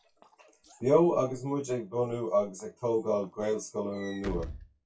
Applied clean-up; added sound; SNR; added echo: classical method WPE with log-MMSE.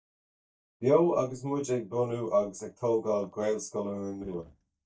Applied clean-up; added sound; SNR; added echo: neural mask model DeepFilterNet 3.